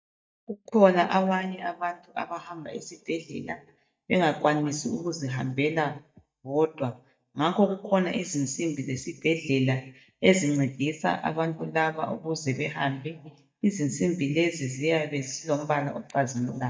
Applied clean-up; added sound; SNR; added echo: neural mask model DeepFilterNet 3.